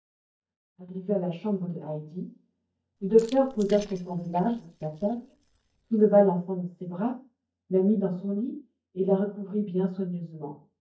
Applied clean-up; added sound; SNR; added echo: neural mask model DeepFilterNet 3.